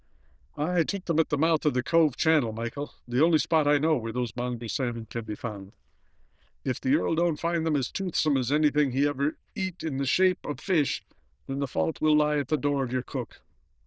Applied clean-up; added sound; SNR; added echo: neural diffusion model UNIVERSE++.